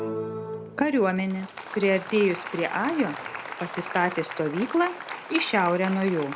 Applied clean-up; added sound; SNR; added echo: none; Applause; 10 dB; none.